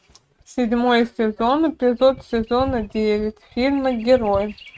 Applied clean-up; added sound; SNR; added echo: neural mask model RNNoise.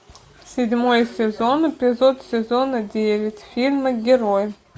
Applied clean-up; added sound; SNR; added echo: none; none; none; none.